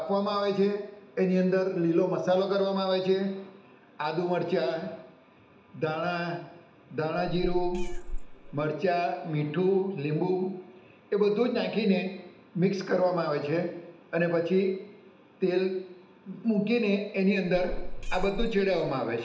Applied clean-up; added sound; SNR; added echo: none; Meow; 4 dB; reverberation time 0.8 s.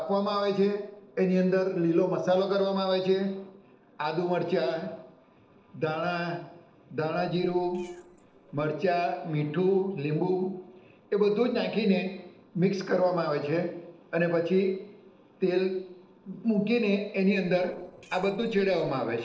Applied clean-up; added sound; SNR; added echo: neural separator model SepFormer DNS4.